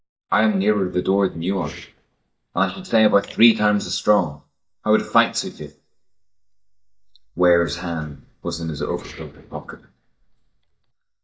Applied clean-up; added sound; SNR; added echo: neural mask model DeepFilterNet 3.